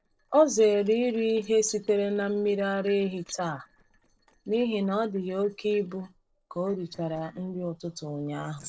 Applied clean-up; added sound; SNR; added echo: neural separator model SepFormer DNS4.